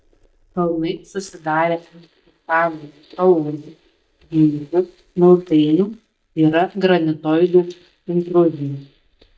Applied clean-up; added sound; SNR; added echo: neural mask model DeepFilterNet 3.